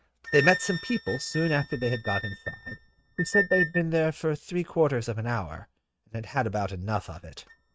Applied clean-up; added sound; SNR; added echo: neural mask model RNNoise.